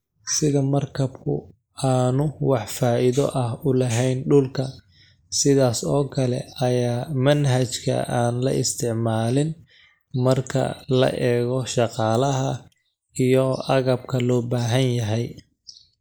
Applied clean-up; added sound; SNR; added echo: neural mask model Resemble Enhance denoiser.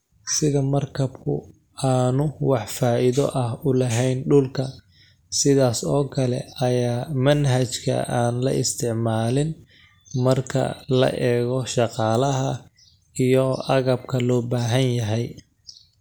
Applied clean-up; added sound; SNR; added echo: none; none; none; none.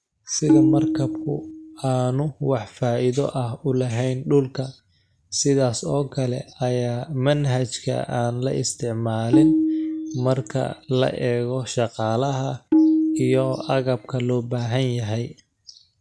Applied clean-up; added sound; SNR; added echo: neural mask model RNNoise.